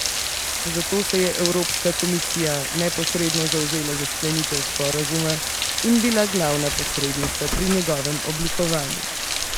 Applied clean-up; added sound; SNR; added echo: none; Rain; 1 dB; none.